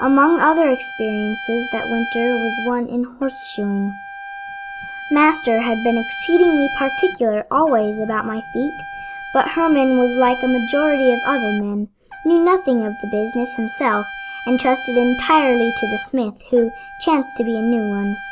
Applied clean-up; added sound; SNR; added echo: none; Trumpet; 11 dB; none.